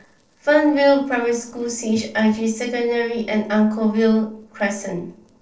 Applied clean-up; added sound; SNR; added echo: neural separator model SepFormer DNS4.